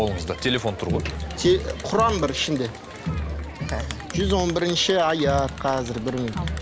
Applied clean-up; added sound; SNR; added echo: none; Crowd; 6 dB; none.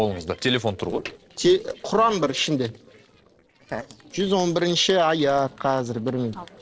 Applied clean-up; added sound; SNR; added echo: neural separator model SepFormer DNS4.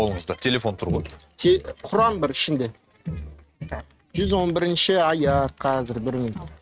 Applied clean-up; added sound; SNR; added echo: neural mask model RNNoise.